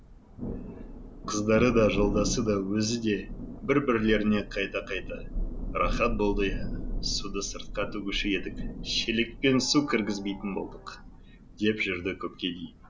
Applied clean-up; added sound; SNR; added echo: none; Thunder; 6 dB; none.